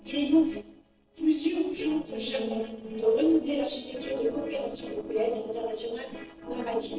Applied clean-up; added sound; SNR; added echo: neural separator model SepFormer DNS4.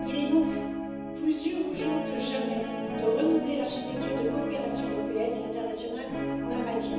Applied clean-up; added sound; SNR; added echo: none; Guitar; 2 dB; reverberation time 1.1 s.